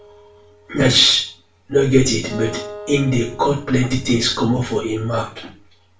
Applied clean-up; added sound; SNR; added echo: none; Acoustic guitar; 19 dB; reverberation time 0.3 s.